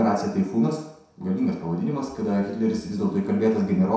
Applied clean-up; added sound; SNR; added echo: none; none; none; reverberation time 0.7 s.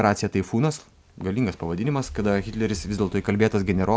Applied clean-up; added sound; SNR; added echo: none; none; none; none.